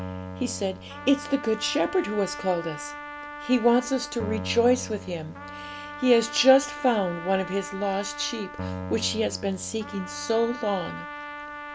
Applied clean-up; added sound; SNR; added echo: none; Keyboard (musical) + Trumpet; 11 dB; none.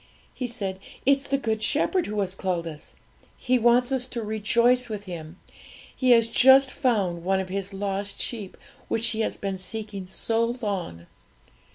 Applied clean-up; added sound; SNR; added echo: none; none; none; none.